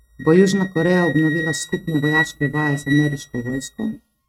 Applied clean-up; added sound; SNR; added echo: neural mask model RNNoise.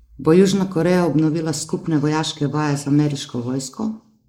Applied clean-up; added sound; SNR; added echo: neural mask model Resemble Enhance denoiser.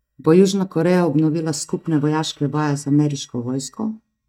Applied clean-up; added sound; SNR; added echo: neural mask model DeepFilterNet 3.